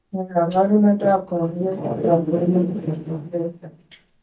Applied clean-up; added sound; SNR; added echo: neural mask model DeepFilterNet 3.